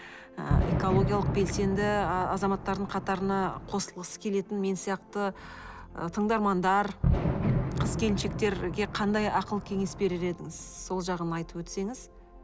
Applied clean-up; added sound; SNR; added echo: none; Fireworks; 0 dB; none.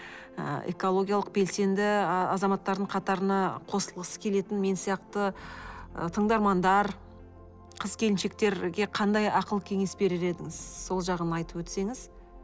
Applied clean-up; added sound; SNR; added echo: none; none; none; none.